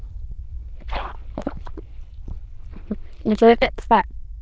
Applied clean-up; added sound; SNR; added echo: neural diffusion model UNIVERSE++.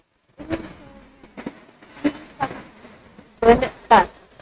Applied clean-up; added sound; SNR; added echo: neural mask model RNNoise.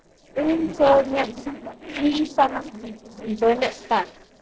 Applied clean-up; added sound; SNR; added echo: neural separator model SepFormer DNS4.